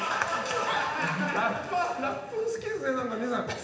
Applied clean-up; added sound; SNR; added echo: none; none; none; reverberation time 0.8 s.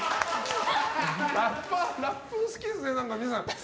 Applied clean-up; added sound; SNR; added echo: none; none; none; none.